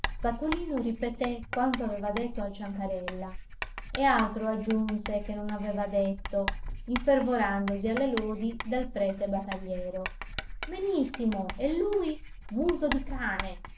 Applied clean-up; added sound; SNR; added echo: none; Writing; 8 dB; none.